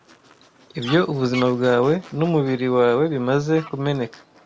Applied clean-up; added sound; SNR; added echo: none; Fowl; 20 dB; none.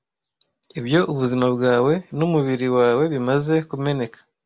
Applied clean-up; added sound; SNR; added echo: none; none; none; none.